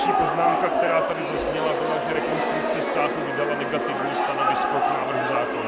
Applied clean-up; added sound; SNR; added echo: none; Cricket; -5 dB; none.